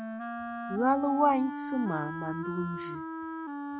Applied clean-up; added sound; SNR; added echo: none; Wind instrument, woodwind instrument; 6 dB; none.